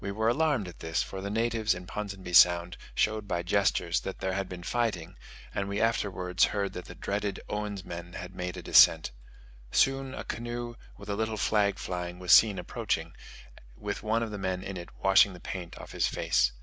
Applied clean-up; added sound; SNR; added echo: none; none; none; none.